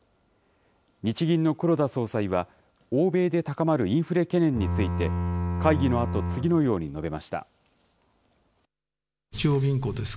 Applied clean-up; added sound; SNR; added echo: none; Bowed string instrument; 2 dB; none.